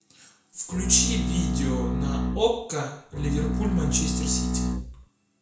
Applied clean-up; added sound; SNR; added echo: none; Bowed string instrument; -2 dB; reverberation time 0.5 s.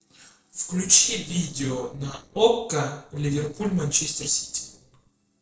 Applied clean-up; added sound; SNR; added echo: neural separator model SepFormer DNS4.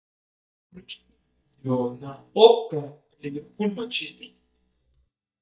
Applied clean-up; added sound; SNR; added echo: neural mask model DeepFilterNet 3.